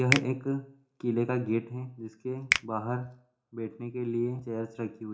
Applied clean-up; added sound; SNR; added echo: none; Finger snapping; 5 dB; reverberation time 0.4 s.